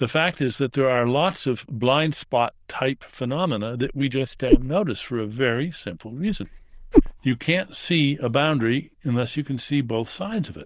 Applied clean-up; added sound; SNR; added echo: neural diffusion model UNIVERSE++.